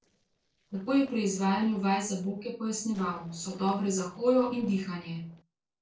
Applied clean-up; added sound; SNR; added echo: neural separator model SepFormer DNS4.